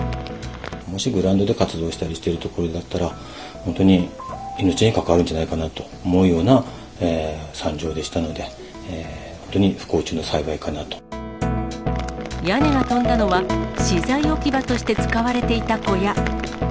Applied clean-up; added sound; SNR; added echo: none; none; none; none.